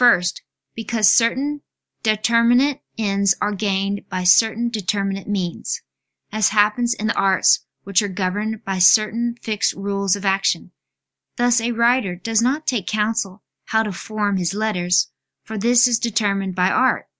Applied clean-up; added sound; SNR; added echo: none; none; none; none.